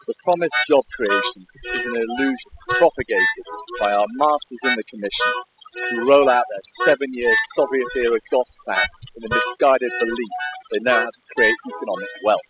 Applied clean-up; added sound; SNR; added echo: classical method spectral subtraction.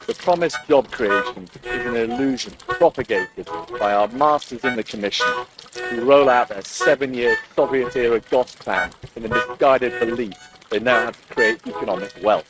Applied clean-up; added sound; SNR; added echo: neural mask model RNNoise.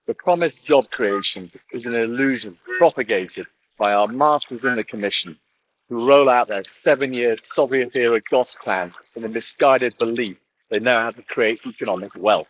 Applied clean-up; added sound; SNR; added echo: neural mask model Resemble Enhance denoiser.